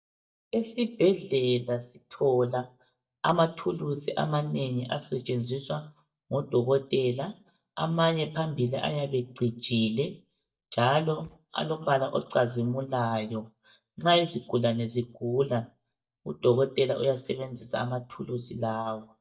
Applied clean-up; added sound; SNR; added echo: neural mask model DeepFilterNet 3.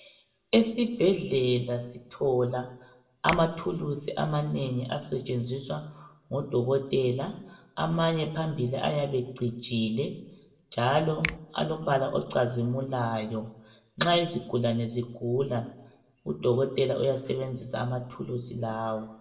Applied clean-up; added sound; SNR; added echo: none; Finger snapping; 11 dB; reverberation time 0.6 s.